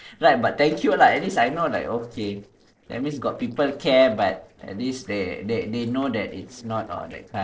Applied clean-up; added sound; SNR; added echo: neural separator model SepFormer DNS4.